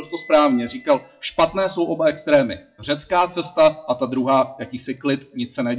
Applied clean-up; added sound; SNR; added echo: classical method WPE with log-MMSE.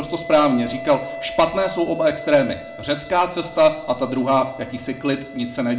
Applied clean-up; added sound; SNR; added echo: none; Wind instrument, woodwind instrument; 14 dB; reverberation time 0.6 s.